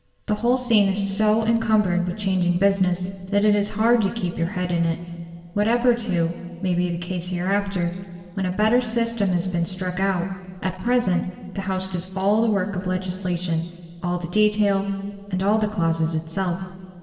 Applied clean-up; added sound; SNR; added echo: none; none; none; reverberation time 2.8 s.